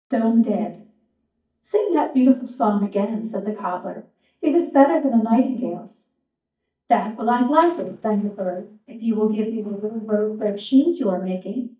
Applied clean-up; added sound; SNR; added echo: neural mask model DeepFilterNet 3.